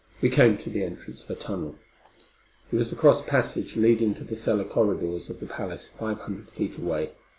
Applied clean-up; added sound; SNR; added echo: none; none; none; none.